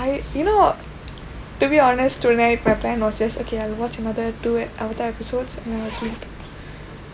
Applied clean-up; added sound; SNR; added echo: none; Zipper (clothing); 19 dB; none.